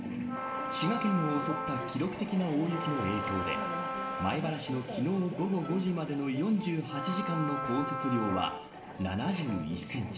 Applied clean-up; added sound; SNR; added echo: none; Wind instrument, woodwind instrument; 5 dB; reverberation time 1.8 s.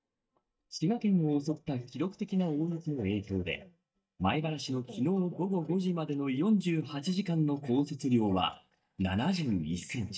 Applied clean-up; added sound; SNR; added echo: neural mask model DeepFilterNet 3.